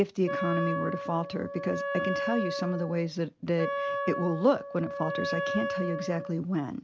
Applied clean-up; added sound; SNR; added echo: none; Wind instrument, woodwind instrument; 4 dB; none.